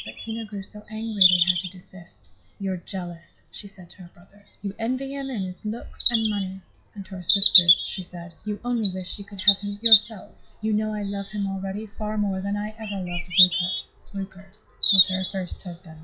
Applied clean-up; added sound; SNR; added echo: classical method log-MMSE.